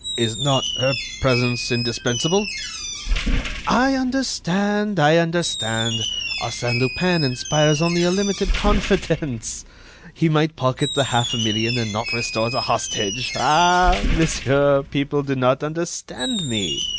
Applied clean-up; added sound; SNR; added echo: none; Squeak; 6 dB; none.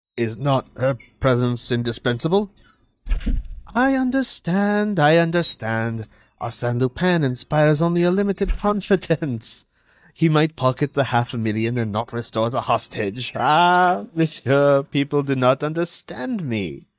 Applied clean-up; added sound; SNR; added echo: neural mask model DeepFilterNet 3.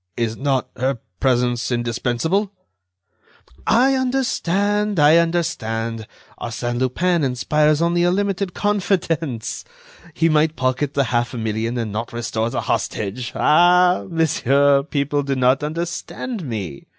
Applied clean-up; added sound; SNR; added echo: none; none; none; none.